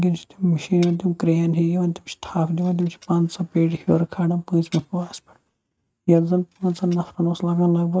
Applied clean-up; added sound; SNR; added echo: neural mask model RNNoise.